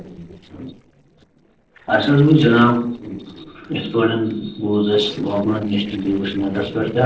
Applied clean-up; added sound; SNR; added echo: neural separator model SepFormer DNS4.